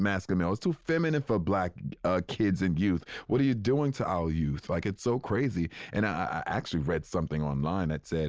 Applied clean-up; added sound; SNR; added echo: none; none; none; none.